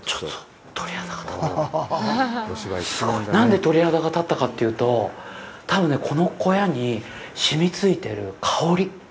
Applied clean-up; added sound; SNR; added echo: none; none; none; none.